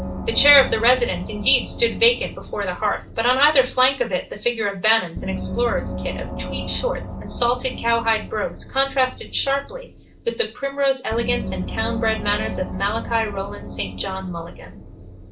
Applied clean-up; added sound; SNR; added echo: none; Gong; 9 dB; reverberation time 0.3 s.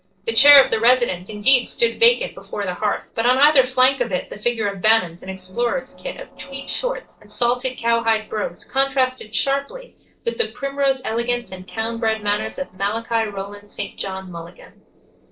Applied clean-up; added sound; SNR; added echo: neural separator model SepFormer DNS4.